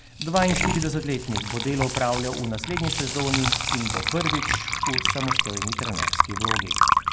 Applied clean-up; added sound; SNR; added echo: none; Water / Liquid + Coin (dropping); -2 dB; none.